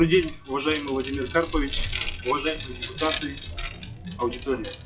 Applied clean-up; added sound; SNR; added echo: classical method WPE with log-MMSE.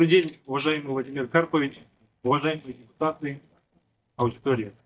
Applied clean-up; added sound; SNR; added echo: neural mask model DeepFilterNet 3.